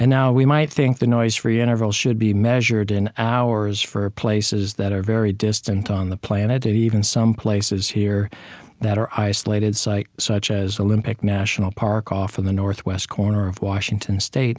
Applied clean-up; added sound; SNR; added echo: none; none; none; none.